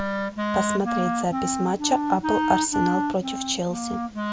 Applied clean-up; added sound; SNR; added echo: none; Wind instrument, woodwind instrument; 0 dB; none.